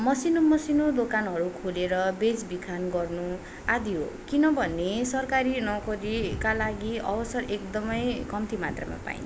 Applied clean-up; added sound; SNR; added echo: none; none; none; none.